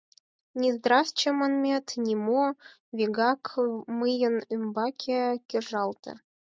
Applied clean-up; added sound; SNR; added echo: none; none; none; none.